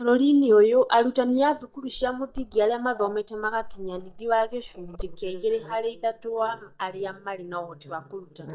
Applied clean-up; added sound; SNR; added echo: neural mask model DeepFilterNet 3.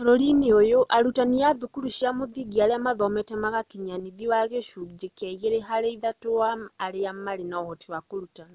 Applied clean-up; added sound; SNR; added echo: none; none; none; none.